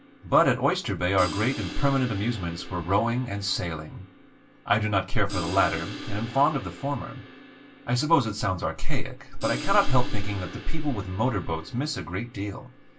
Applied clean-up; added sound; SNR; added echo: none; Crash cymbal; 16 dB; reverberation time 0.2 s.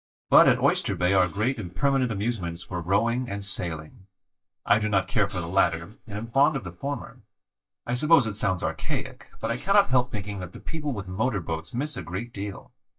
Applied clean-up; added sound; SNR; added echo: neural mask model DeepFilterNet 3.